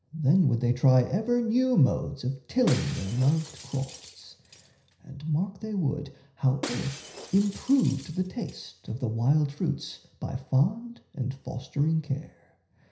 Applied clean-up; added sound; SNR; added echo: none; Shatter; 15 dB; reverberation time 0.5 s.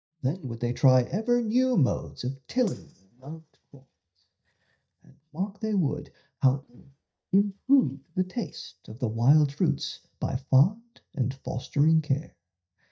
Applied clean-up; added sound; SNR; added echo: neural mask model DeepFilterNet 3.